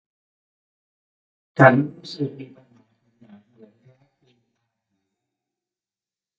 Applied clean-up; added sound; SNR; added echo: neural mask model DeepFilterNet 3.